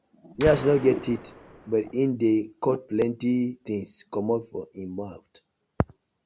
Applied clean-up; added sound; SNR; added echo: none; Gunshot, gunfire; 10 dB; none.